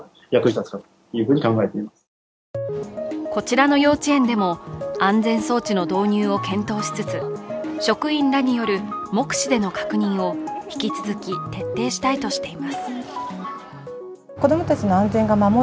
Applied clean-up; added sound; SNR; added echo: none; none; none; none.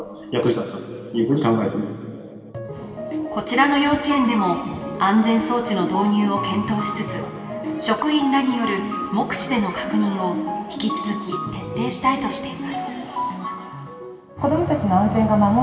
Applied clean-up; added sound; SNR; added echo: none; none; none; reverberation time 2.5 s.